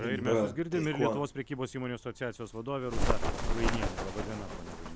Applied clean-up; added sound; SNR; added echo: none; Bird; -3 dB; none.